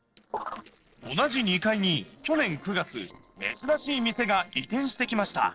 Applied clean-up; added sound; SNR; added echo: neural separator model SepFormer DNS4.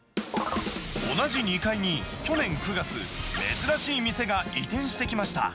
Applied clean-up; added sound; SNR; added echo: none; none; none; none.